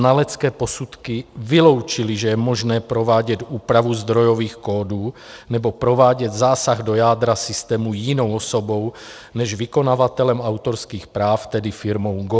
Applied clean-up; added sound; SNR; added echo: none; none; none; none.